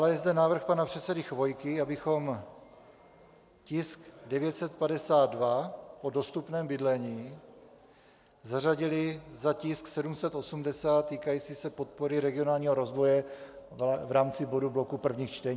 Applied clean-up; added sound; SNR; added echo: none; none; none; none.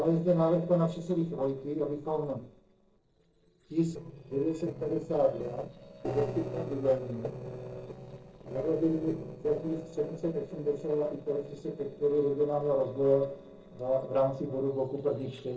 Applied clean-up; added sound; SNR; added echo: neural separator model SepFormer DNS4.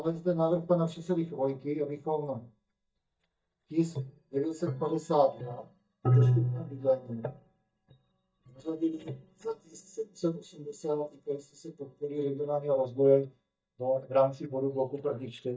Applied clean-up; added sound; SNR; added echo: neural mask model DeepFilterNet 3.